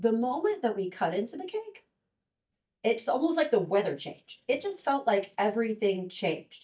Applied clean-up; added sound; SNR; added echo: neural mask model DeepFilterNet 3.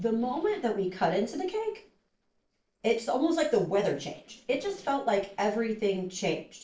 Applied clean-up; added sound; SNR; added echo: neural separator model SepFormer DNS4.